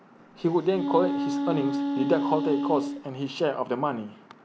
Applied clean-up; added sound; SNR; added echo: none; Wind instrument, woodwind instrument; 1 dB; none.